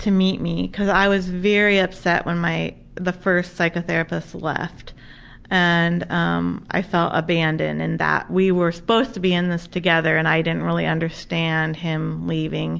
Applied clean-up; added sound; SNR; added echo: none; none; none; none.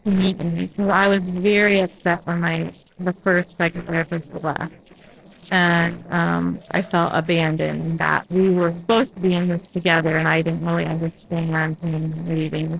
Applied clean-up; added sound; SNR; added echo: neural separator model SepFormer DNS4.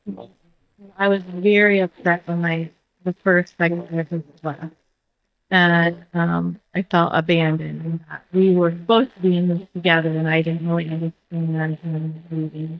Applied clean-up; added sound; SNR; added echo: neural mask model DeepFilterNet 3.